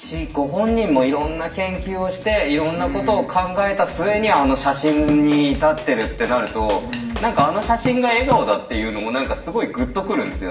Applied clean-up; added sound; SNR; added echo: none; Drum / Drum kit; 12 dB; reverberation time 0.6 s.